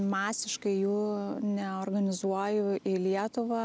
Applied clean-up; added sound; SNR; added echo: none; none; none; none.